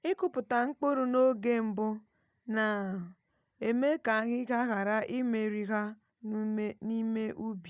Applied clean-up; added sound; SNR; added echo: none; none; none; none.